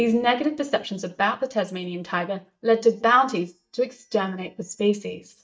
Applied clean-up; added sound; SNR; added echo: neural mask model DeepFilterNet 3.